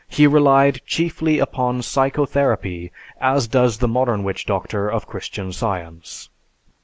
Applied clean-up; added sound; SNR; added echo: none; none; none; none.